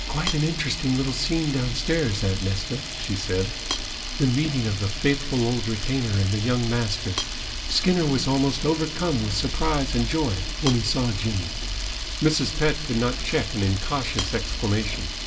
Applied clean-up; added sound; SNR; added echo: none; Camera; 5 dB; reverberation time 2.1 s.